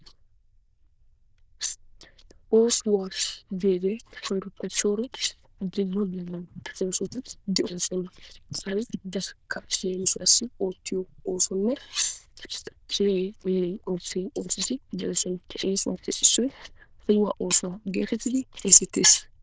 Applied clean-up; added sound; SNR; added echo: neural diffusion model UNIVERSE++.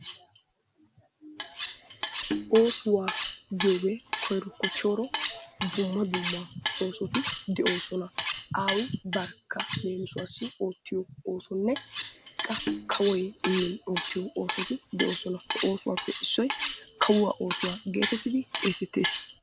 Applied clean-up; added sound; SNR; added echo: none; Cutlery, silverware; 5 dB; none.